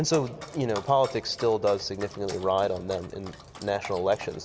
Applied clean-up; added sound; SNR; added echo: none; Dog; 17 dB; none.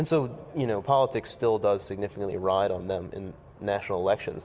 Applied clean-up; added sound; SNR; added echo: none; none; none; none.